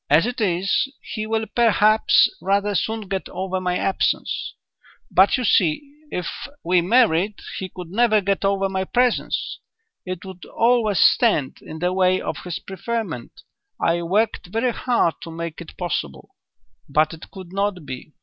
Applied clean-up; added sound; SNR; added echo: none; none; none; none.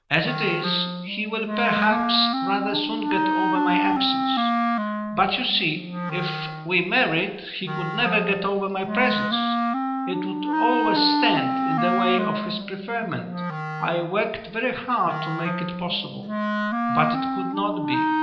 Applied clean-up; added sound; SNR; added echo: none; Wind instrument, woodwind instrument; 0 dB; reverberation time 0.9 s.